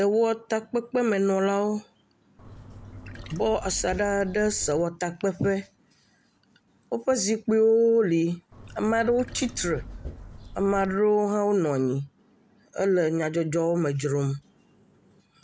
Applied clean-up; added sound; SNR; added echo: none; Trickle, dribble / Chirp, tweet; 14 dB; none.